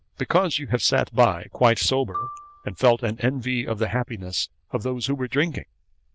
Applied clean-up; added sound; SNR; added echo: neural diffusion model UNIVERSE++.